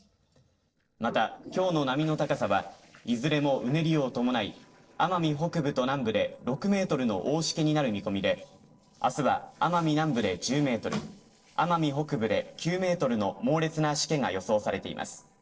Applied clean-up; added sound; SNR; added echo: neural separator model SepFormer DNS4.